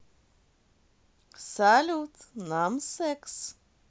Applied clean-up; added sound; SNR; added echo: none; none; none; none.